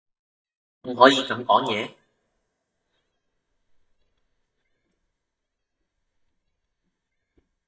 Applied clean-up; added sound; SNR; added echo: neural mask model DeepFilterNet 3.